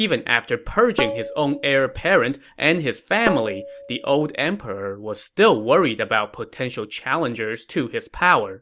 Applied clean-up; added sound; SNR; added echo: none; Tabla; 9 dB; none.